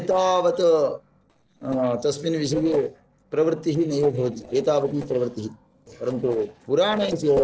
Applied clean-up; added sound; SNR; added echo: neural separator model SepFormer DNS4.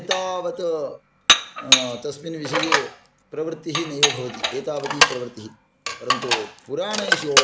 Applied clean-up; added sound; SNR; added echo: none; Dishes, pots, and pans; -5 dB; none.